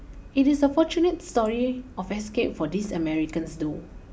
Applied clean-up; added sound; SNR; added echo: none; none; none; none.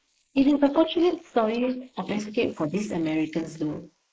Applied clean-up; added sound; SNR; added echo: neural mask model Resemble Enhance denoiser.